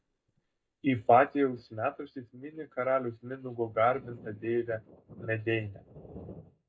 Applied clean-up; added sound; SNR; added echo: neural mask model DeepFilterNet 3.